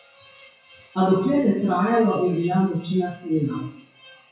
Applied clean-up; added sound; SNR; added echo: classical method WPE with log-MMSE.